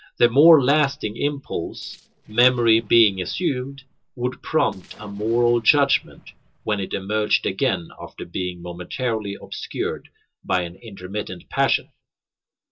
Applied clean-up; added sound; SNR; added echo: neural separator model SepFormer DNS4.